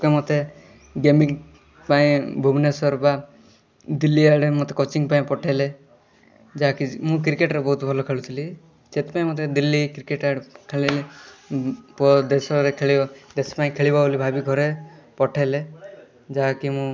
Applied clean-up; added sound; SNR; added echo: none; none; none; none.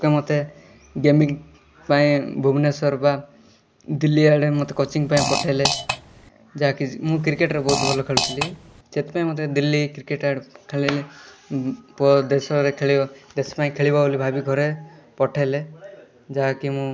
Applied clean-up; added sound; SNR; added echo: none; Fart; 5 dB; none.